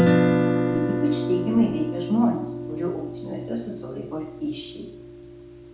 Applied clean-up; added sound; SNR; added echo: none; Guitar; -2 dB; reverberation time 0.6 s.